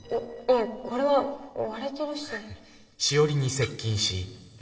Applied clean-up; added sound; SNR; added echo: neural separator model SepFormer DNS4.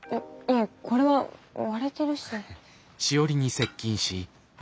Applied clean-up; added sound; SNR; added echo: none; none; none; none.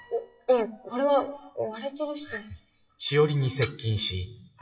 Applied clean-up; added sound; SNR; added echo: classical method WPE with log-MMSE.